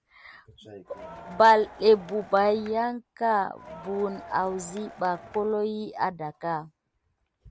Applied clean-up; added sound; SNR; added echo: none; Crowd; 18 dB; none.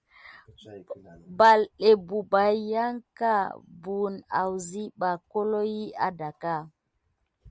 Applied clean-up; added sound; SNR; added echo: none; none; none; none.